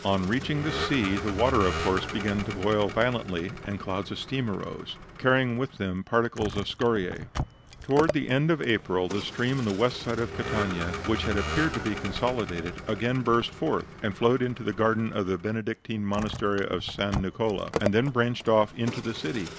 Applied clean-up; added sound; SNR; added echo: none; Vehicle; 9 dB; none.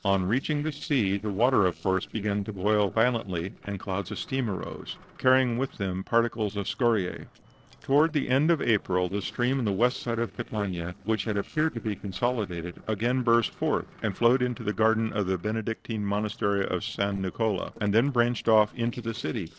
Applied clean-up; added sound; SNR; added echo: neural separator model SepFormer DNS4.